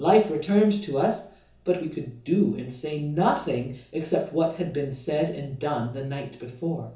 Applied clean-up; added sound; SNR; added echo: none; none; none; reverberation time 0.6 s.